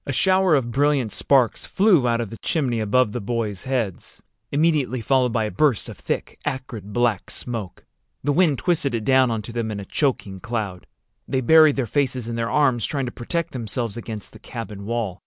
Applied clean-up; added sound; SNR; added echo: none; none; none; none.